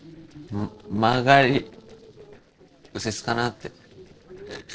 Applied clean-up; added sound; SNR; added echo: neural separator model SepFormer DNS4.